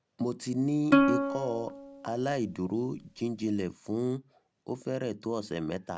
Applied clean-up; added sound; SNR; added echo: none; Plucked string instrument; -2 dB; none.